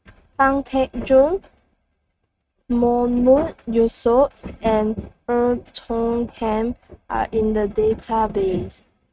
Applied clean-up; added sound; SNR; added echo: neural mask model RNNoise.